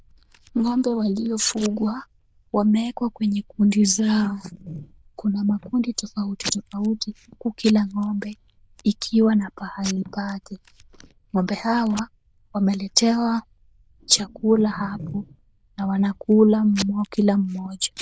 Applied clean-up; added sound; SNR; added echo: neural diffusion model UNIVERSE++.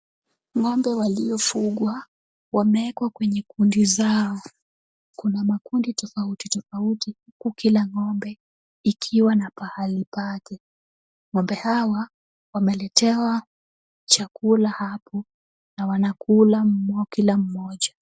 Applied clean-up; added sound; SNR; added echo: none; none; none; none.